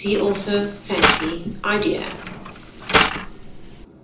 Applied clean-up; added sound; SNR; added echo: none; Mechanisms; -1 dB; reverberation time 0.6 s.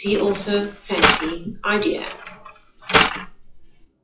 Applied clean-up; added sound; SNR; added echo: classical method WPE with log-MMSE.